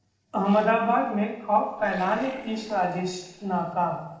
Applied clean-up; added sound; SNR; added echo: neural separator model SepFormer DNS4.